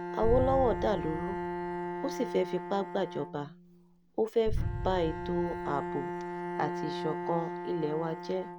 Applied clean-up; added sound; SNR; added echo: none; Bowed string instrument + Boom; 3 dB; none.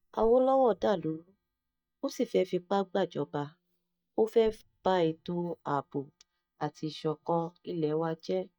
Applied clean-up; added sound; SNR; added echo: neural mask model DeepFilterNet 3.